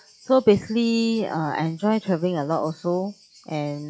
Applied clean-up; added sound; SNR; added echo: classical method log-MMSE.